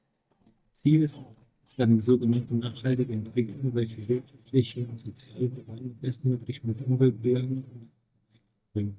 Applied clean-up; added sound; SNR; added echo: neural mask model DeepFilterNet 3.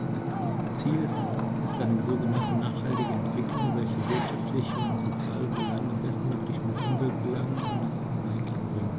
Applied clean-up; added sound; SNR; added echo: none; Ocean; -3 dB; none.